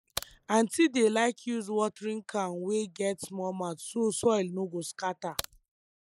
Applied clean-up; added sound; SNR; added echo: neural mask model Resemble Enhance denoiser.